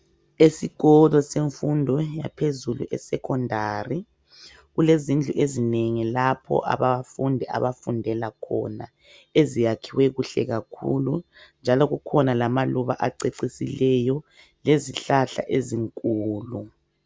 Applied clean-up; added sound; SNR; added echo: none; none; none; none.